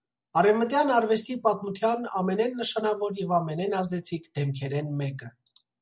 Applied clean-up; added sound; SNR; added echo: none; none; none; none.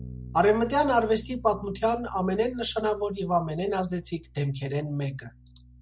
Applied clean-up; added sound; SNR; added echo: none; Bass guitar; 17 dB; none.